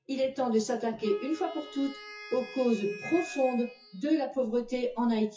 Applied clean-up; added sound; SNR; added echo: classical method WPE with log-MMSE.